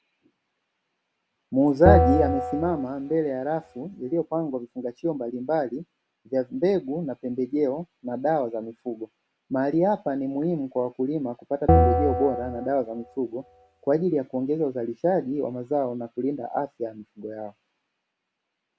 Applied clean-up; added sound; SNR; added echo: none; Bell; -2 dB; none.